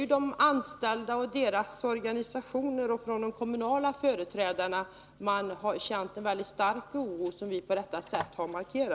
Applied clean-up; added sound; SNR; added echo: none; Telephone; 12 dB; none.